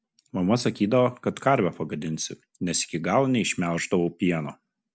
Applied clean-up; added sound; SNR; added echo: none; none; none; none.